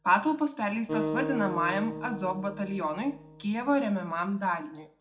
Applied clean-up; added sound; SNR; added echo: none; Acoustic guitar; 9 dB; reverberation time 0.3 s.